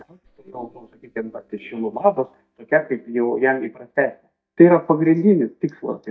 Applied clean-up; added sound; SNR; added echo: neural mask model DeepFilterNet 3.